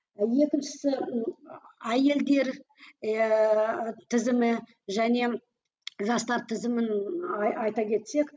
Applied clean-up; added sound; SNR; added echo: none; none; none; none.